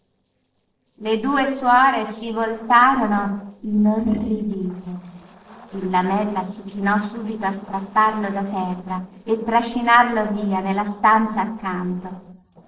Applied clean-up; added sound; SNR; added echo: neural separator model SepFormer DNS4.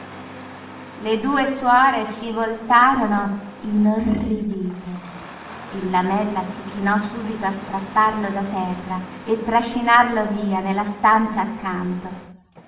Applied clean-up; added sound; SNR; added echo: none; Engine starting; 17 dB; reverberation time 0.8 s.